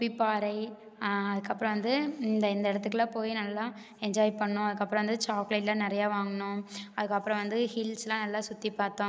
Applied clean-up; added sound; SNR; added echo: none; none; none; none.